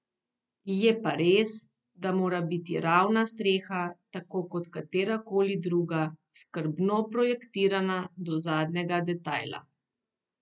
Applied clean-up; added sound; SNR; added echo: none; none; none; none.